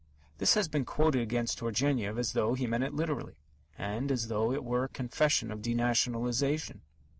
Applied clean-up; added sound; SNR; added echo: none; none; none; none.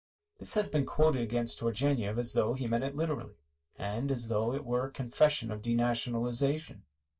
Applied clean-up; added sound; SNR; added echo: neural mask model DeepFilterNet 3.